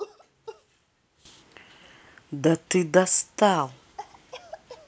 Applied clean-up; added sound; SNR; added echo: none; Cough; 20 dB; none.